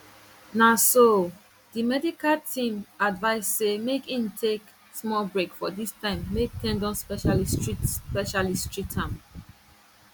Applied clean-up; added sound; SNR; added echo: none; none; none; none.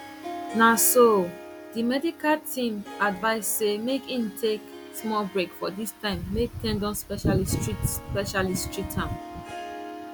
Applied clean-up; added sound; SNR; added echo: none; Harp; 14 dB; none.